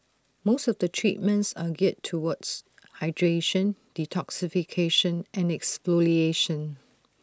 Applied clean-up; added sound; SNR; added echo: none; none; none; none.